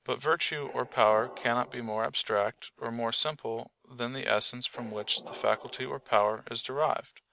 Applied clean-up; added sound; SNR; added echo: none; Squeak; 4 dB; none.